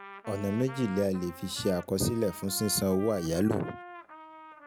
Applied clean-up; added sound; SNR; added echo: none; Trumpet; 15 dB; none.